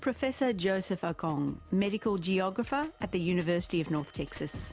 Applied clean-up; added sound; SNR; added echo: none; none; none; none.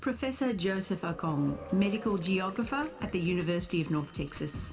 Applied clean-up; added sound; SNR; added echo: none; Applause / Crowd / Cheering; 16 dB; reverberation time 1.8 s.